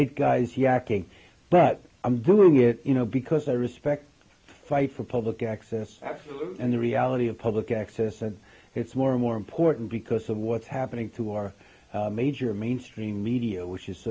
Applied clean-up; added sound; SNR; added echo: none; none; none; none.